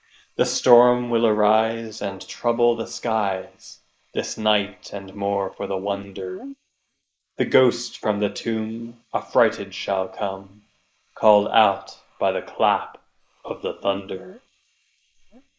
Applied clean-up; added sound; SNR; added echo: neural mask model Resemble Enhance denoiser.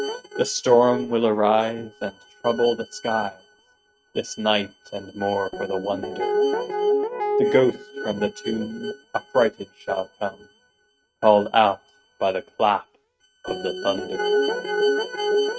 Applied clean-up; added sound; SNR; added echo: neural mask model RNNoise.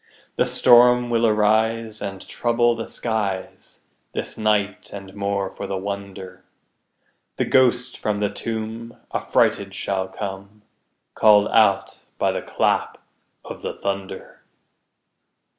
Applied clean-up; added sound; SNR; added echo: none; none; none; none.